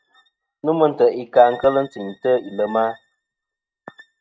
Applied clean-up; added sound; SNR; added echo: neural mask model RNNoise.